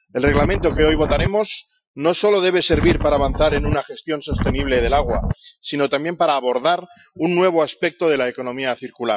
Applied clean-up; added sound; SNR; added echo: classical method Wiener filter.